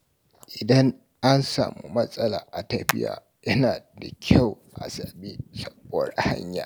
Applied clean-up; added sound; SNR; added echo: none; Hands; 15 dB; none.